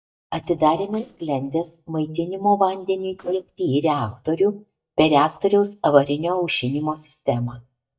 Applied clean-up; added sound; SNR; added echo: neural mask model DeepFilterNet 3.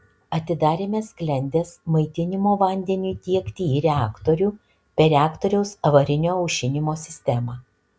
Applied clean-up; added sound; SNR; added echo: none; none; none; none.